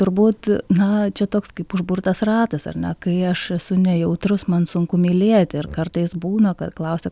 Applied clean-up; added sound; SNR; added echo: none; none; none; none.